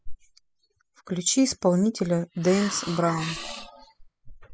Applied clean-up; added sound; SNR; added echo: classical method spectral subtraction.